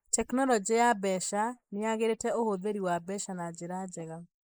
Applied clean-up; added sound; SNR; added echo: neural mask model Resemble Enhance denoiser.